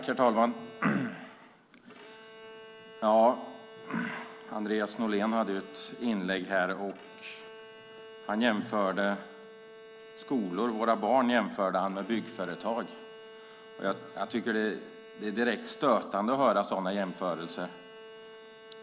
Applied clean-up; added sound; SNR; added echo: none; Bowed string instrument; 18 dB; none.